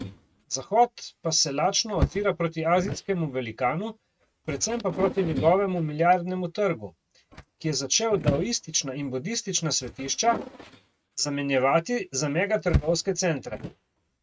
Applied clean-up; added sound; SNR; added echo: neural mask model RNNoise.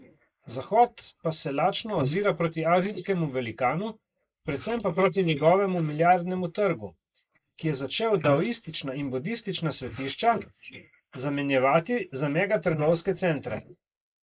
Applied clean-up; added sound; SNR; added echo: neural mask model Resemble Enhance denoiser.